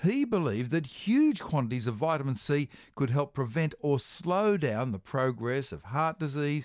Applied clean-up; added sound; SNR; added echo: none; none; none; none.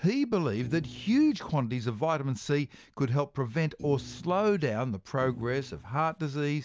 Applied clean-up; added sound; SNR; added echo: none; Thump, thud; 17 dB; none.